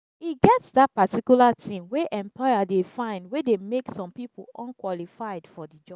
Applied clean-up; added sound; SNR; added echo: none; none; none; none.